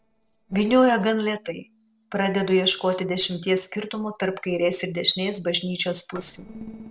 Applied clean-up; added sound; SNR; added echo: neural separator model SepFormer DNS4.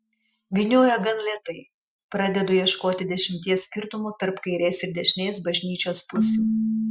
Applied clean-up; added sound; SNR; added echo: classical method Wiener filter.